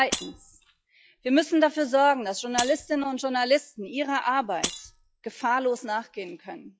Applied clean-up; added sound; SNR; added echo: classical method log-MMSE.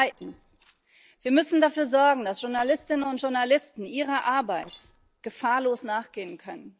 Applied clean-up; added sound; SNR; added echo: neural separator model SepFormer DNS4.